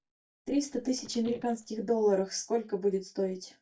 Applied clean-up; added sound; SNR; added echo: neural mask model DeepFilterNet 3.